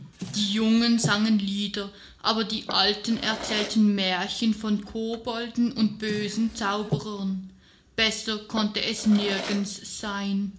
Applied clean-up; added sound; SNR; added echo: none; Drawer open or close; 13 dB; reverberation time 0.4 s.